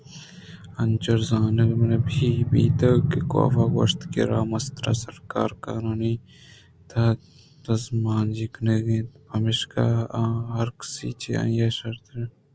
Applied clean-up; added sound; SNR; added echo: none; none; none; none.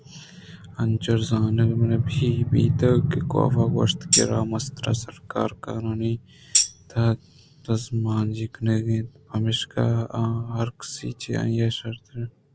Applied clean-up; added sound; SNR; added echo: none; Tambourine; 2 dB; none.